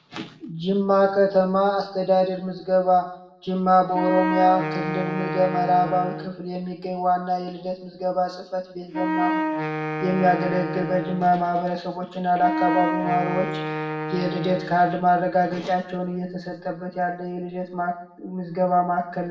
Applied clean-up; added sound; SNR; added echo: none; Wind instrument, woodwind instrument; 4 dB; reverberation time 0.6 s.